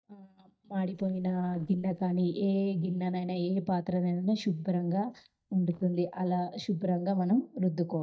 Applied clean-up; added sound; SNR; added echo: neural mask model DeepFilterNet 3.